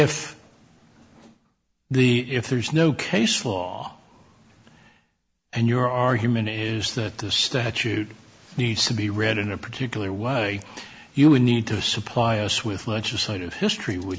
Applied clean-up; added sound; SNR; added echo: none; none; none; none.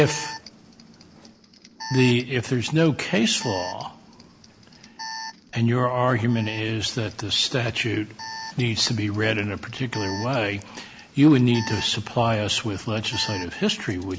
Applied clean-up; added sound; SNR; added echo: none; Alarm; 16 dB; none.